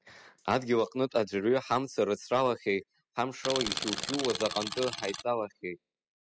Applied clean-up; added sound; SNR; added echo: classical method spectral subtraction.